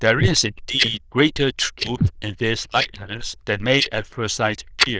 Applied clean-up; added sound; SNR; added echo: neural diffusion model UNIVERSE++.